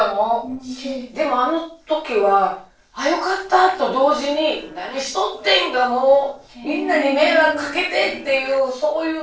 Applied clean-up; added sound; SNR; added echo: neural separator model SepFormer DNS4.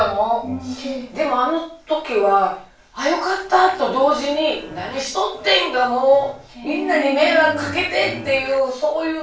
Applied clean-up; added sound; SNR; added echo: none; Domestic sounds, home sounds; 19 dB; reverberation time 0.3 s.